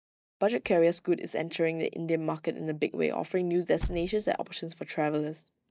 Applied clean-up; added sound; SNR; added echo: neural mask model DeepFilterNet 3.